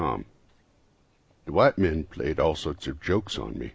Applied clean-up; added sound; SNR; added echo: none; none; none; none.